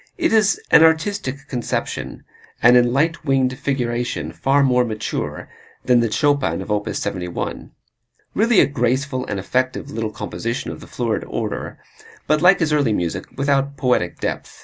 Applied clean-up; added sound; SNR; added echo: none; none; none; none.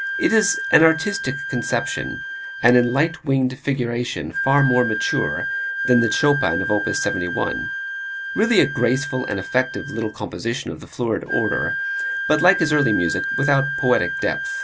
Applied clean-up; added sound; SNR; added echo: none; Wind instrument, woodwind instrument; 5 dB; none.